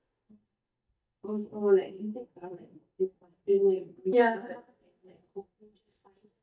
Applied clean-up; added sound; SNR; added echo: neural mask model DeepFilterNet 3.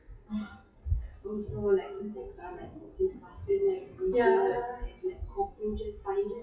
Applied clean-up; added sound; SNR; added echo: classical method WPE with log-MMSE.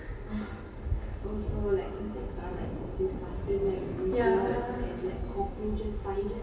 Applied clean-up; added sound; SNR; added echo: none; Thunder; 12 dB; reverberation time 2.5 s.